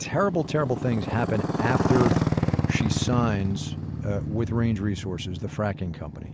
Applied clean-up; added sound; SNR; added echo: none; Motorcycle; 1 dB; none.